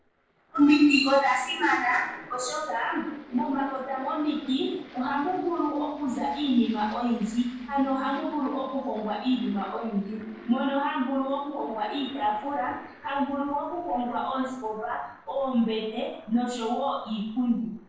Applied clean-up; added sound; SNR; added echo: neural separator model SepFormer DNS4.